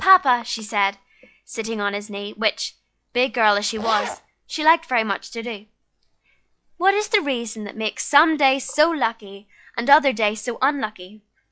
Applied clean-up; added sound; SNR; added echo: classical method log-MMSE.